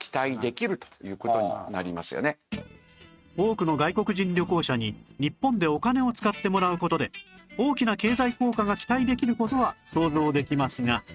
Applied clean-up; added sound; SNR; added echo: neural mask model RNNoise.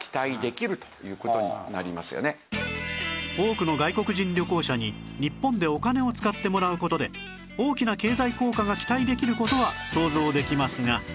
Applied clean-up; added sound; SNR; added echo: none; Hi-hat; 10 dB; none.